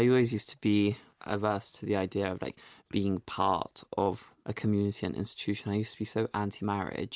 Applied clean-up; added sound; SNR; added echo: none; none; none; none.